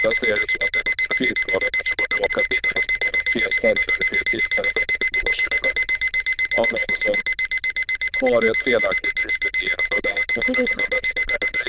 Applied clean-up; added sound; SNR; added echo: neural diffusion model UNIVERSE++.